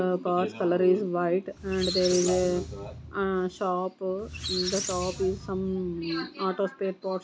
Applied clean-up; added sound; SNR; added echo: none; Squeak; 10 dB; none.